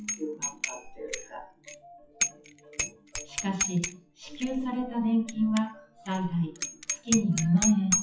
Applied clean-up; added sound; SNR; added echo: classical method WPE with log-MMSE.